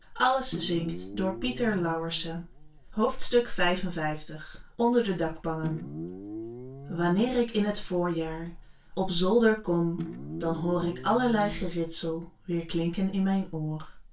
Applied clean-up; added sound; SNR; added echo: none; Guitar; 13 dB; reverberation time 0.2 s.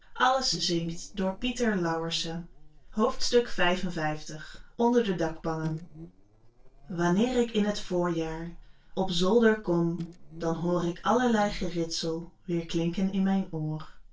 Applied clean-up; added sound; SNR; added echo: neural separator model SepFormer DNS4.